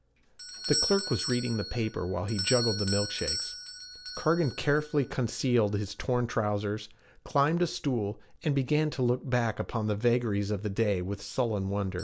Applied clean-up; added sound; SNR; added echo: none; Doorbell; 10 dB; none.